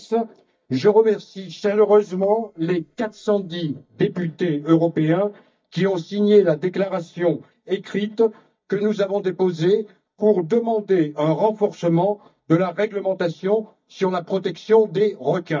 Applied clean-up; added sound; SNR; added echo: neural mask model DeepFilterNet 3.